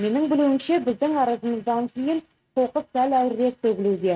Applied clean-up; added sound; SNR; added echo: neural mask model RNNoise.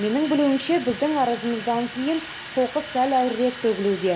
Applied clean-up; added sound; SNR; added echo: none; Sink (filling or washing) / Water tap, faucet; 14 dB; none.